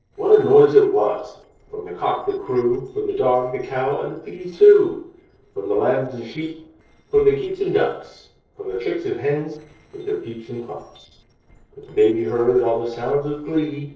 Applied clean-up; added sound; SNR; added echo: neural separator model SepFormer DNS4.